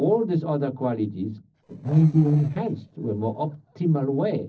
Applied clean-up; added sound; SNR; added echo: neural separator model SepFormer DNS4.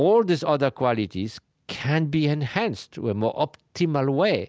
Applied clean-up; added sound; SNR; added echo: none; none; none; none.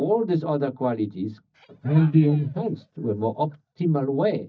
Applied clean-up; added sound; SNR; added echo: neural mask model DeepFilterNet 3.